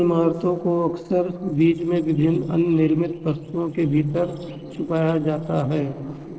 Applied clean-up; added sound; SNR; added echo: neural separator model SepFormer DNS4.